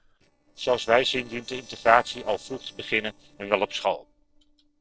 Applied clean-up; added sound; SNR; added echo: neural separator model SepFormer DNS4.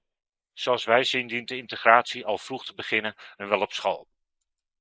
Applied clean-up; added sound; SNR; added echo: neural mask model Resemble Enhance denoiser.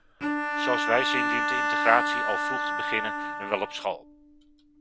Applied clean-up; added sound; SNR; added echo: none; Bowed string instrument; -1 dB; none.